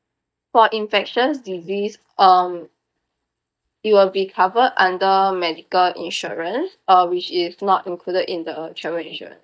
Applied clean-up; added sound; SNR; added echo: neural mask model DeepFilterNet 3.